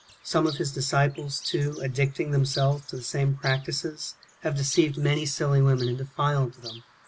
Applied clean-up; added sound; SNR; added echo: none; Chirp, tweet; 18 dB; none.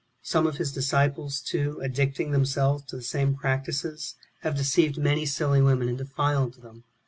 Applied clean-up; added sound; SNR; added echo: none; none; none; none.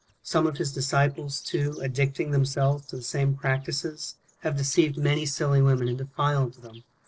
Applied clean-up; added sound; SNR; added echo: neural separator model SepFormer DNS4.